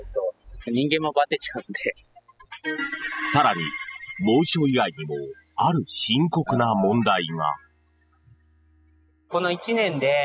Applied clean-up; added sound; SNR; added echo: classical method spectral subtraction.